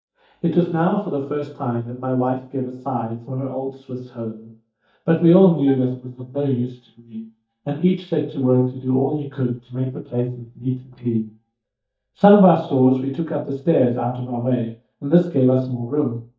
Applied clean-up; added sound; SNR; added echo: neural mask model DeepFilterNet 3.